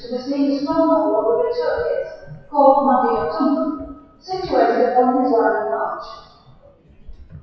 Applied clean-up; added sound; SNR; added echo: classical method WPE with log-MMSE.